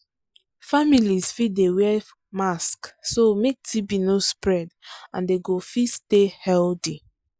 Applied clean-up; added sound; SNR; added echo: neural mask model Resemble Enhance denoiser.